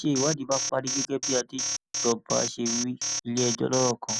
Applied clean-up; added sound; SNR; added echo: none; Alarm; 3 dB; none.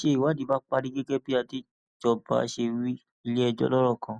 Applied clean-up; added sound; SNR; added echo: none; none; none; none.